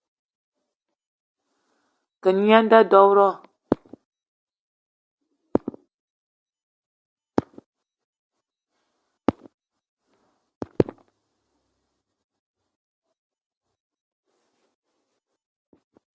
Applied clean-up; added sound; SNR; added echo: none; none; none; none.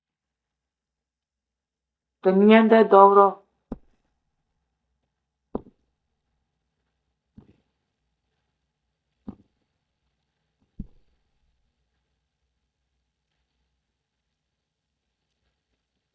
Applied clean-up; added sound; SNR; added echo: neural mask model DeepFilterNet 3.